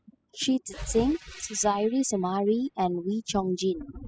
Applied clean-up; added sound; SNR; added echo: classical method spectral subtraction.